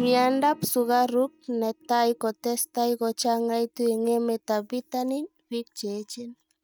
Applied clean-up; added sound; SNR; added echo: neural mask model RNNoise.